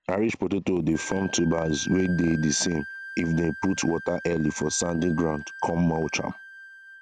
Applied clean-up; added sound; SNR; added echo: none; Wind instrument, woodwind instrument; 14 dB; none.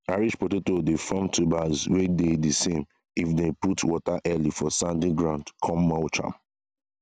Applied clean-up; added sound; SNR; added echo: none; none; none; none.